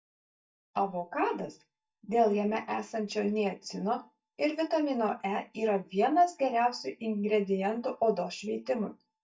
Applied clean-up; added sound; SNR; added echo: neural mask model DeepFilterNet 3.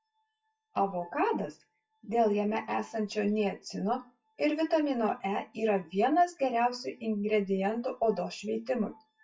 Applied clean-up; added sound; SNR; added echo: classical method WPE with log-MMSE.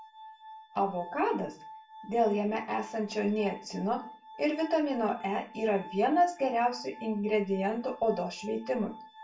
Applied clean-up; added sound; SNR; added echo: none; Glass; 18 dB; reverberation time 0.3 s.